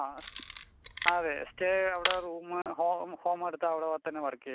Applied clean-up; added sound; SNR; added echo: none; Camera; -1 dB; none.